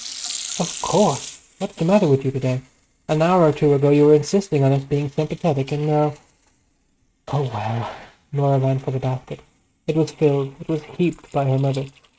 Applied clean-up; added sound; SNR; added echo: neural mask model RNNoise.